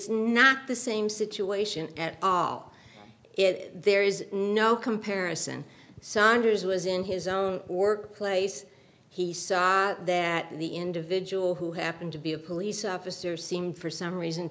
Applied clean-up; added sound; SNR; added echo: none; none; none; none.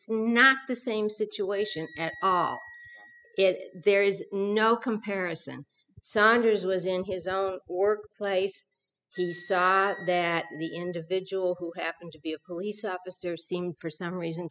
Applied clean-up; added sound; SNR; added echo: classical method spectral subtraction.